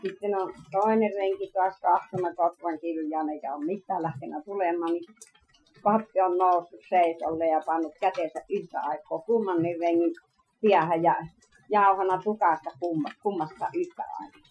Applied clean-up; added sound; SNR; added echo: classical method Wiener filter.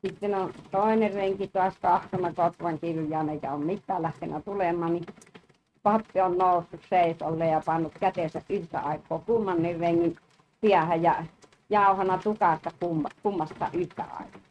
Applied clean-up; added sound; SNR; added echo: neural mask model RNNoise.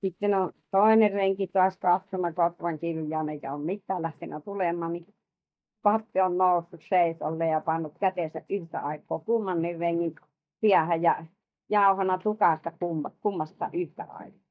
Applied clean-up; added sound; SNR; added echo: neural mask model DeepFilterNet 3.